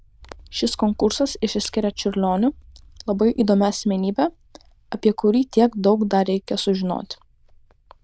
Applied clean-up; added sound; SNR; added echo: neural diffusion model UNIVERSE++.